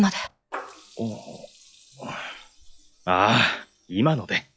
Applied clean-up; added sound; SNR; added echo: classical method log-MMSE.